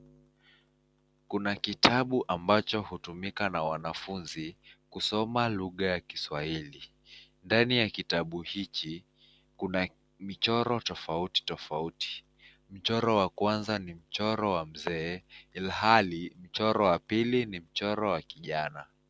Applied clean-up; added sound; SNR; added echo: none; none; none; none.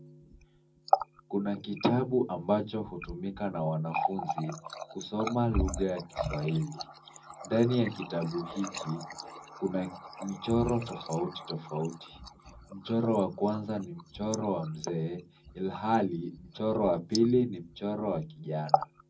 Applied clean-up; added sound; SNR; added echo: none; Water tap, faucet; 7 dB; reverberation time 0.4 s.